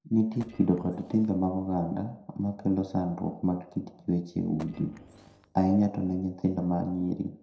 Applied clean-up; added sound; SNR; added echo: neural separator model SepFormer DNS4.